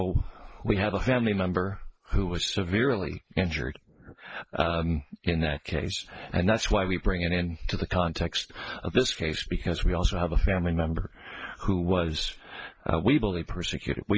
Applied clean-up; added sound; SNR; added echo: neural mask model Resemble Enhance denoiser.